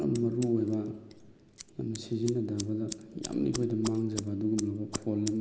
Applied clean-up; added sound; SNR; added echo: none; Scissors; 14 dB; none.